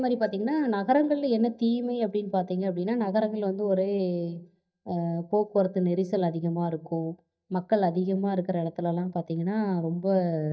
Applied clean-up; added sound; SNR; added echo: neural mask model DeepFilterNet 3.